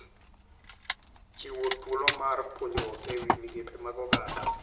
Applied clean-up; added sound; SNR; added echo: none; Wood; -4 dB; reverberation time 0.7 s.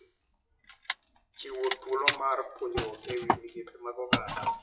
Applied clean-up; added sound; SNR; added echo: classical method WPE with log-MMSE.